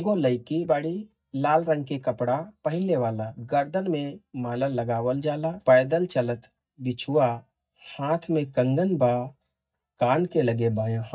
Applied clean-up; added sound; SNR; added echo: neural mask model DeepFilterNet 3.